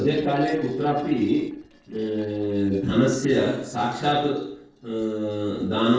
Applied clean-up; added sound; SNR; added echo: neural separator model SepFormer DNS4.